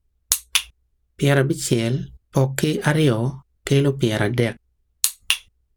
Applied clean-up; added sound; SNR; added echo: none; none; none; none.